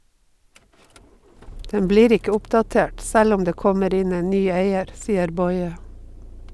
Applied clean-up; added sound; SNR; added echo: none; Idling / Engine starting / Door / Car; 18 dB; none.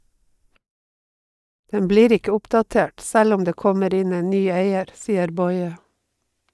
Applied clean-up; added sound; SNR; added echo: neural mask model DeepFilterNet 3.